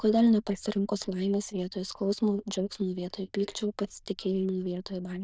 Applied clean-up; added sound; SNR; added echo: neural diffusion model UNIVERSE++.